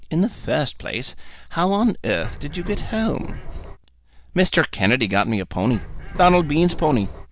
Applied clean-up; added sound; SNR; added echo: none; Bird; 8 dB; none.